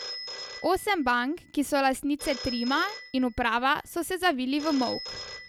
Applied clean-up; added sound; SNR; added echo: none; Telephone; 13 dB; none.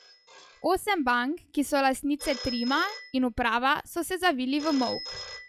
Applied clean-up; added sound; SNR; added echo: classical method log-MMSE.